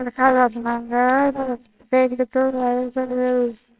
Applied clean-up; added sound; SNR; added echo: neural separator model SepFormer WHAMR!.